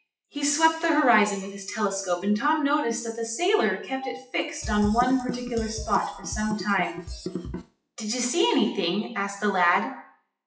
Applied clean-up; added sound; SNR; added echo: classical method WPE with log-MMSE.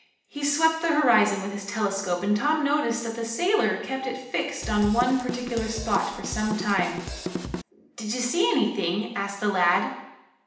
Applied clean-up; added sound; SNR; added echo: none; Drum / Drum kit; 7 dB; reverberation time 0.8 s.